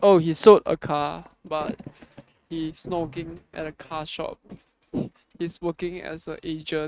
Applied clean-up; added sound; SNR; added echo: neural mask model RNNoise.